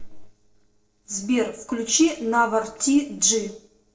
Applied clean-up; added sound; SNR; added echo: neural separator model SepFormer DNS4.